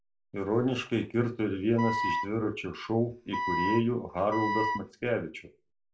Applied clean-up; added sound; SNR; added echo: none; Wind instrument, woodwind instrument; 2 dB; reverberation time 0.2 s.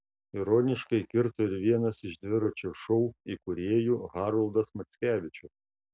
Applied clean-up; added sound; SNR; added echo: none; none; none; none.